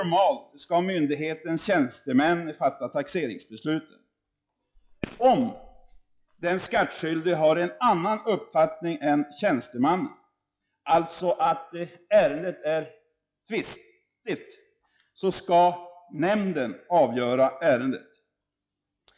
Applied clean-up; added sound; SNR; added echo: classical method log-MMSE.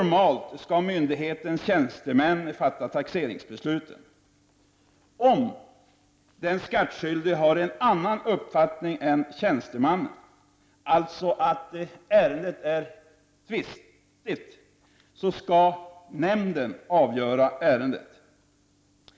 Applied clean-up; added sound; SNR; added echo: none; none; none; none.